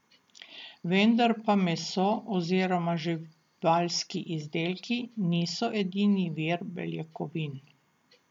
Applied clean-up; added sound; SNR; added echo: none; none; none; none.